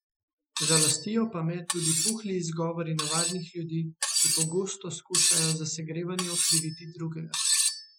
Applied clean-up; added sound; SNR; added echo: classical method Wiener filter.